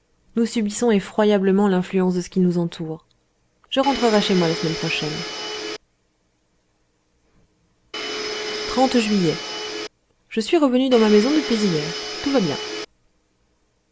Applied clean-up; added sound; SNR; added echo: none; Domestic sounds, home sounds; 6 dB; none.